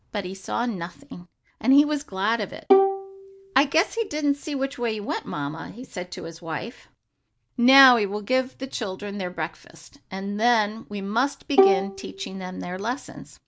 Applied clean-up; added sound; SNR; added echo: none; Bowed string instrument; -2 dB; none.